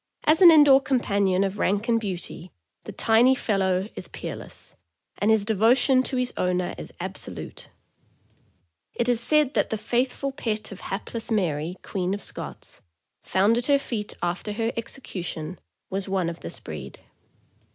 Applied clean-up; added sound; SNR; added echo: none; none; none; none.